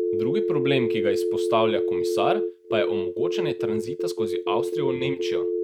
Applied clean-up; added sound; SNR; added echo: neural mask model RNNoise.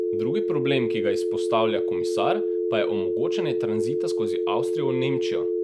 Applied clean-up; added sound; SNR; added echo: none; Telephone; -4 dB; none.